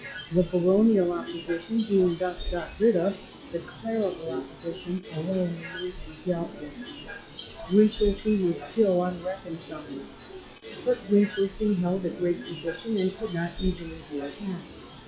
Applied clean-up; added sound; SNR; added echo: classical method log-MMSE.